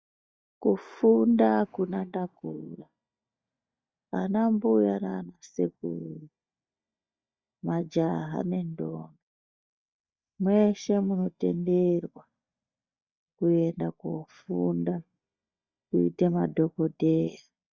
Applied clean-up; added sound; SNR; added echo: neural mask model DeepFilterNet 3.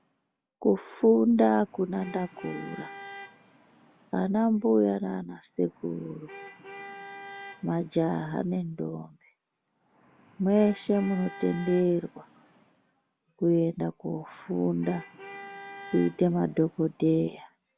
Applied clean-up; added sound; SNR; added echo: none; Traffic noise, roadway noise / Vehicle horn, car horn, honking; 19 dB; none.